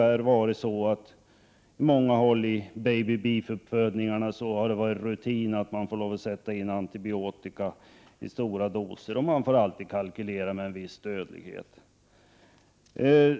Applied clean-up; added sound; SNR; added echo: none; none; none; none.